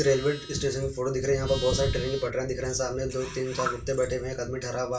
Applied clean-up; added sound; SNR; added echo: none; Livestock, farm animals, working animals; 17 dB; reverberation time 0.3 s.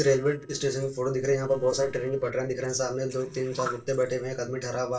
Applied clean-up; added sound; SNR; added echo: neural separator model SepFormer DNS4.